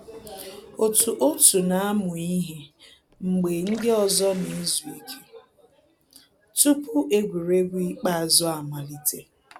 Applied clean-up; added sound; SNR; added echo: none; Water tap, faucet / Water; 20 dB; none.